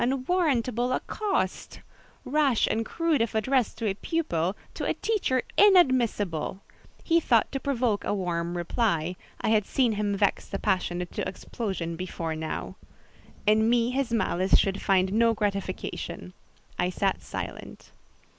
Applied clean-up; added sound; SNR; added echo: none; none; none; none.